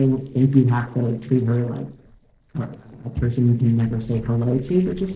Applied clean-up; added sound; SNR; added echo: neural separator model SepFormer DNS4.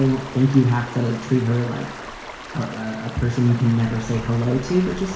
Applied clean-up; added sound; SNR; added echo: none; Stream; 14 dB; reverberation time 0.7 s.